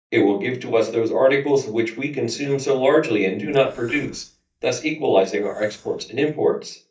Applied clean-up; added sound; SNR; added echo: neural mask model DeepFilterNet 3.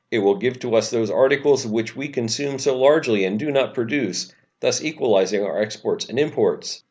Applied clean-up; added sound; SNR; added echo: none; none; none; none.